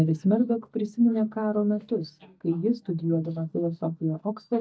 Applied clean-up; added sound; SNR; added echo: neural mask model DeepFilterNet 3.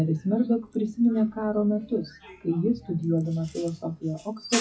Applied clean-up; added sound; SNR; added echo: classical method WPE with log-MMSE.